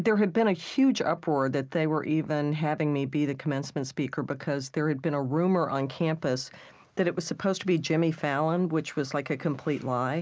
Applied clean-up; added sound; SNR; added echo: none; none; none; none.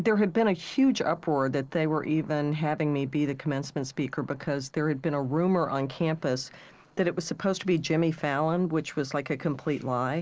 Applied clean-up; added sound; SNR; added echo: neural separator model SepFormer DNS4.